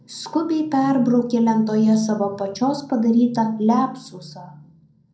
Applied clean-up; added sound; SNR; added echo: none; none; none; reverberation time 0.6 s.